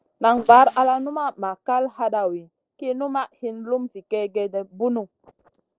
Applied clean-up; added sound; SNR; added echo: neural separator model SepFormer DNS4.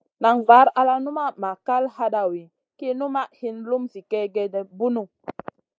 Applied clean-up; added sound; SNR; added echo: neural mask model Resemble Enhance denoiser.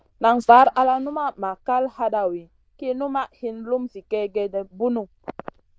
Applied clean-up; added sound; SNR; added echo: neural diffusion model UNIVERSE++.